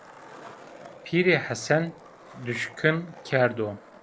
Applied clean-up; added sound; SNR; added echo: none; Skateboard; 20 dB; none.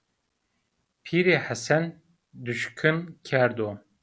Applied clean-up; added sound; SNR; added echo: none; none; none; none.